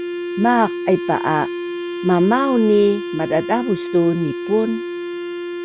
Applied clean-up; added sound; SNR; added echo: none; Wind instrument, woodwind instrument; 7 dB; none.